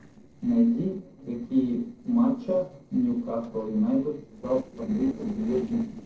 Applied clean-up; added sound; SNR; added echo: neural separator model SepFormer DNS4.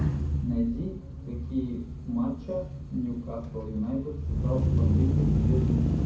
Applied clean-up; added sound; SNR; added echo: none; Engine starting / Accelerating, revving, vroom / Motor vehicle (road); -5 dB; reverberation time 0.6 s.